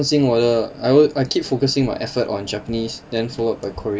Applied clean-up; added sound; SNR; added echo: none; none; none; none.